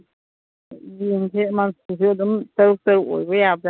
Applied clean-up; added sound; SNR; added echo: none; none; none; none.